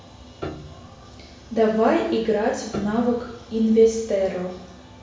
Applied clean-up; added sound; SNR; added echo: none; Piano; 18 dB; reverberation time 0.6 s.